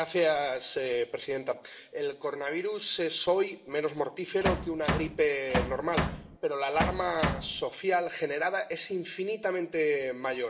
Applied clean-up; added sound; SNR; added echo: none; Bass drum; 1 dB; reverberation time 1.3 s.